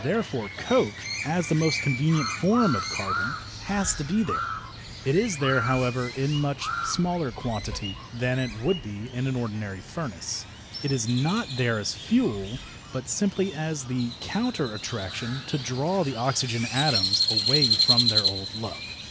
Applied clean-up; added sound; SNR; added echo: none; Crow; 4 dB; none.